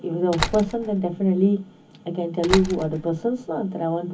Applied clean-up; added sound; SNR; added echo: none; Slam; 10 dB; reverberation time 0.3 s.